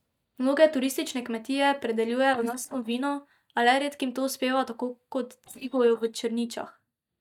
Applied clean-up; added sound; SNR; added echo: neural mask model DeepFilterNet 3.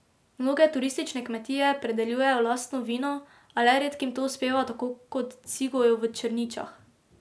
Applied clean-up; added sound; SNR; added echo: none; none; none; none.